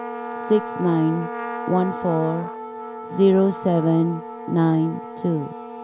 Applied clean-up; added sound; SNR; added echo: none; Trumpet + Wind instrument, woodwind instrument; 10 dB; none.